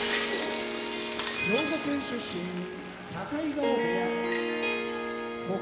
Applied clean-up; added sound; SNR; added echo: none; Harp + Shatter; -3 dB; none.